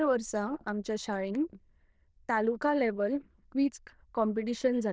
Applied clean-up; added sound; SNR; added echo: neural diffusion model UNIVERSE++.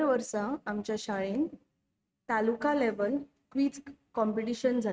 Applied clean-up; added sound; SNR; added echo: neural mask model RNNoise.